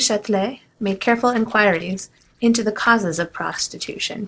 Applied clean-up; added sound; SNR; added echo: neural separator model SepFormer DNS4.